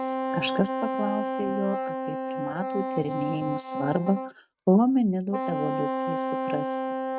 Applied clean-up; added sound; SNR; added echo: neural mask model RNNoise.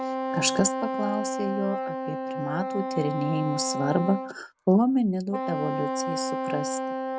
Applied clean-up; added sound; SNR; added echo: none; Wind instrument, woodwind instrument; 3 dB; none.